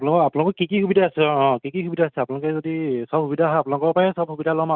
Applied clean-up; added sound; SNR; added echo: none; none; none; none.